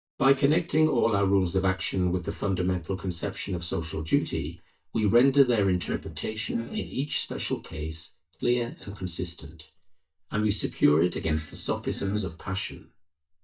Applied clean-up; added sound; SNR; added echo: neural mask model DeepFilterNet 3.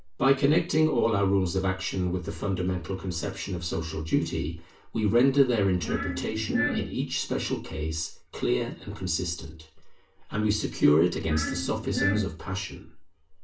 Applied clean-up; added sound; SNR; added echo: none; Glass; 4 dB; reverberation time 0.3 s.